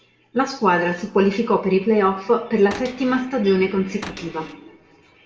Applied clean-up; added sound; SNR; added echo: none; Cupboard open or close / Door; 16 dB; reverberation time 0.9 s.